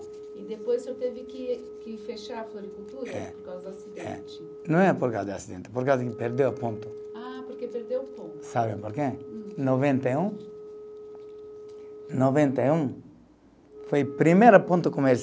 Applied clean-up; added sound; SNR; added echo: none; Wind instrument, woodwind instrument; 15 dB; none.